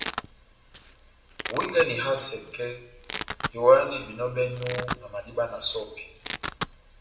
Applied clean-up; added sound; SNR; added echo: none; Domestic sounds, home sounds; 11 dB; reverberation time 0.7 s.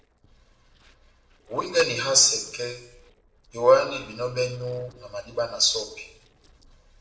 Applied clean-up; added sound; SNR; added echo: neural separator model SepFormer DNS4.